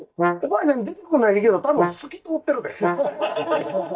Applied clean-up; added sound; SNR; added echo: neural mask model DeepFilterNet 3.